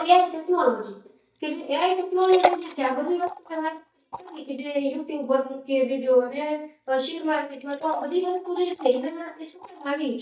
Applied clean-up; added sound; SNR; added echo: neural mask model DeepFilterNet 3.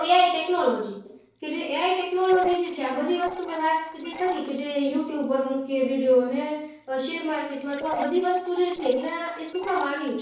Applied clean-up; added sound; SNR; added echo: neural separator model SepFormer DNS4.